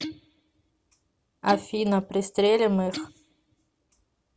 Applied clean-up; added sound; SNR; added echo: none; Guitar; 15 dB; none.